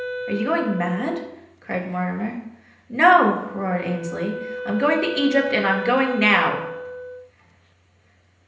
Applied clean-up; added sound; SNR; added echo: none; Wind instrument, woodwind instrument; 10 dB; reverberation time 0.8 s.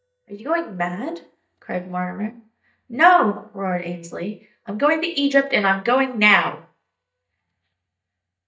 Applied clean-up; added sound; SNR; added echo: neural mask model DeepFilterNet 3.